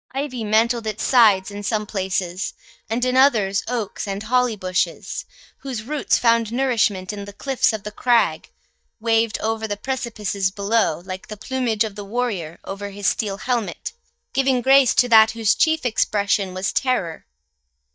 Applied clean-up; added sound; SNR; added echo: neural mask model DeepFilterNet 3.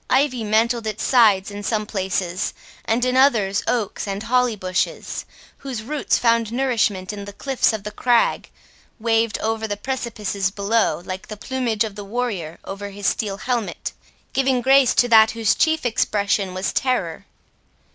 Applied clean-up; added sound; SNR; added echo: none; none; none; none.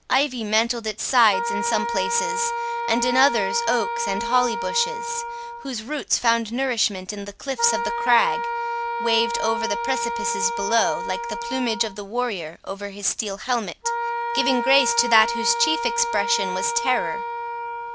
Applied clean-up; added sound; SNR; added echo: none; Wind instrument, woodwind instrument; 4 dB; none.